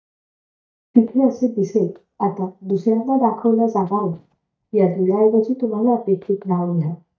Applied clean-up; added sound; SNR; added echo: neural mask model DeepFilterNet 3.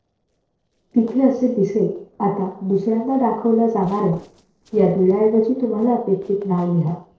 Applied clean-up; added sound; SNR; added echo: neural separator model SepFormer DNS4.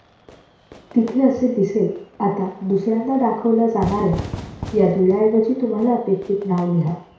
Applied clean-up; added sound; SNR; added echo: none; Fire / Fireworks; 16 dB; reverberation time 0.6 s.